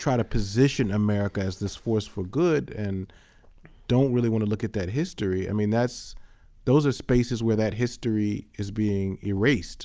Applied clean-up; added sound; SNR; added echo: none; none; none; none.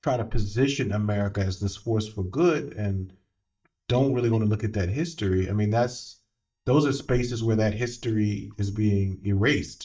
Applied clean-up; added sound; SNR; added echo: neural mask model DeepFilterNet 3.